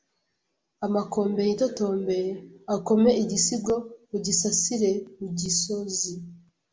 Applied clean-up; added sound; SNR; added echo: none; none; none; none.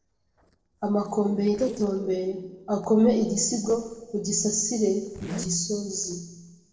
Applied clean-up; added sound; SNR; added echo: neural separator model SepFormer DNS4.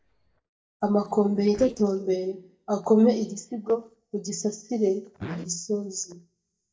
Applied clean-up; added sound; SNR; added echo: neural mask model DeepFilterNet 3.